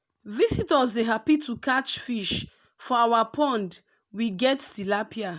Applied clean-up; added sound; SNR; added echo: none; none; none; none.